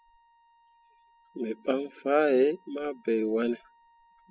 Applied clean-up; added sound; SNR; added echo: classical method spectral subtraction.